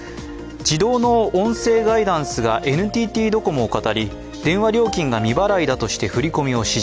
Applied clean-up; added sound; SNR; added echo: none; none; none; none.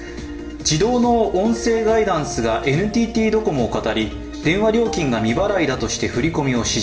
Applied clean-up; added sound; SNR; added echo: none; none; none; reverberation time 0.9 s.